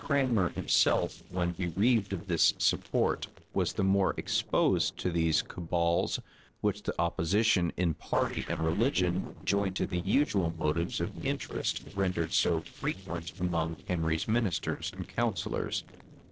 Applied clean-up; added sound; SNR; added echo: neural separator model SepFormer DNS4.